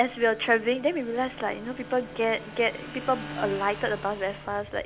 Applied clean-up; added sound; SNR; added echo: none; Bowed string instrument + Motorcycle / Engine; 14 dB; none.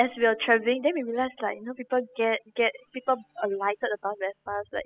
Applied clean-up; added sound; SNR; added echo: classical method spectral subtraction.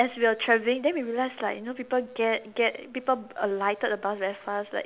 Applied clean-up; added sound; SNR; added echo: none; none; none; none.